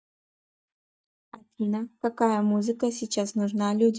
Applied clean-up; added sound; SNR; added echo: neural mask model DeepFilterNet 3.